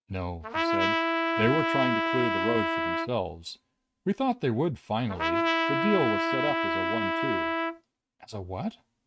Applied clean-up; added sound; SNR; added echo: neural mask model RNNoise.